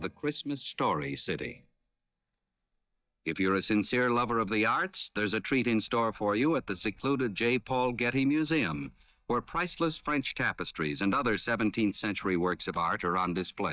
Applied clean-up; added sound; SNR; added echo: neural mask model DeepFilterNet 3.